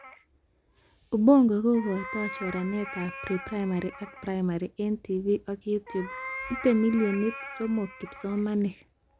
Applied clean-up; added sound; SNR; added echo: none; Meow; 14 dB; none.